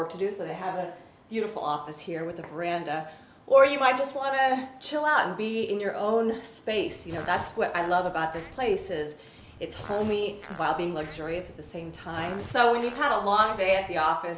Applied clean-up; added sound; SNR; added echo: none; Fart; 17 dB; none.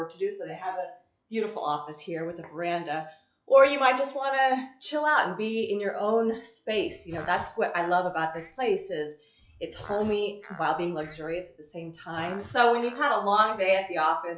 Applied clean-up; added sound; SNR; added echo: classical method log-MMSE.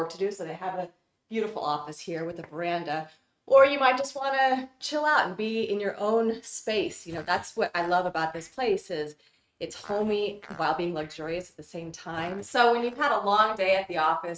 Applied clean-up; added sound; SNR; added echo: neural mask model RNNoise.